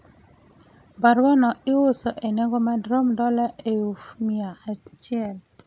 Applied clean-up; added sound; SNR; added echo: none; none; none; none.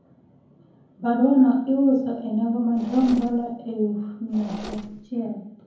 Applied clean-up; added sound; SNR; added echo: none; Mechanisms; 17 dB; reverberation time 0.7 s.